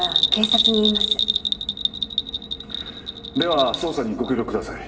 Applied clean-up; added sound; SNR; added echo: none; Bell; -1 dB; reverberation time 1.7 s.